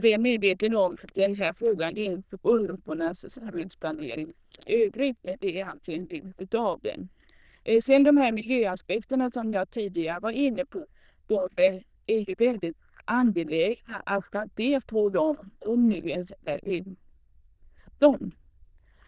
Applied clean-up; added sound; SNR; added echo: neural diffusion model UNIVERSE++.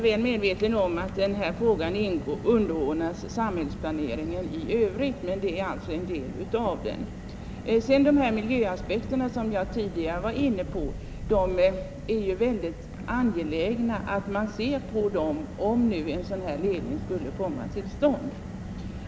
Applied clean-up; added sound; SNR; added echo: none; Car; 9 dB; none.